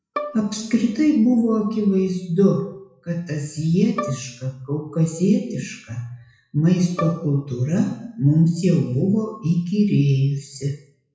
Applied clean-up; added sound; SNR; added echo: classical method WPE with log-MMSE.